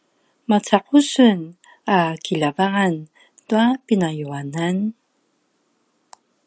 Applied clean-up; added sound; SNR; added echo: none; none; none; none.